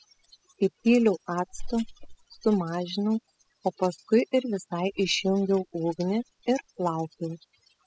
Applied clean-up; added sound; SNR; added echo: classical method spectral subtraction.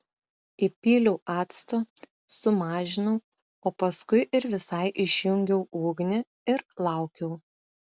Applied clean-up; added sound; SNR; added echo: none; none; none; none.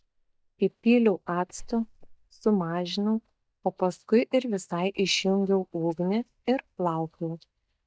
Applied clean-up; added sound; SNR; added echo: neural mask model DeepFilterNet 3.